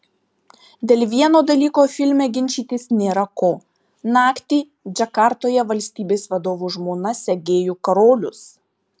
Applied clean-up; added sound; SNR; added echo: none; none; none; none.